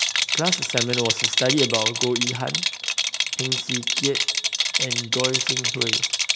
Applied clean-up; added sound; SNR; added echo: none; Rattle; -4 dB; none.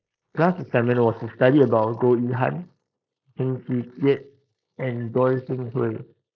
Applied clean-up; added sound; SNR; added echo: neural mask model Resemble Enhance denoiser.